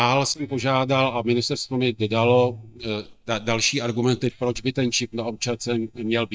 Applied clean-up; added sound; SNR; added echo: neural mask model DeepFilterNet 3.